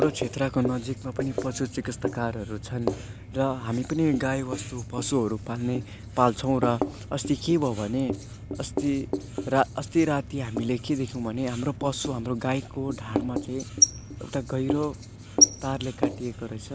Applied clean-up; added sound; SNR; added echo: none; Writing; 4 dB; none.